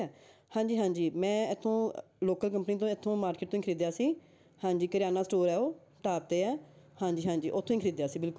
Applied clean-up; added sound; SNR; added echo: none; none; none; none.